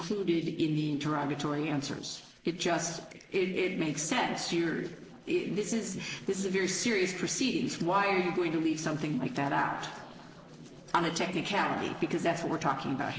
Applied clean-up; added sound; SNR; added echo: neural separator model SepFormer DNS4.